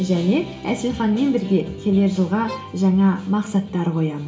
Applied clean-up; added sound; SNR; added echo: none; Bowed string instrument; 18 dB; reverberation time 0.4 s.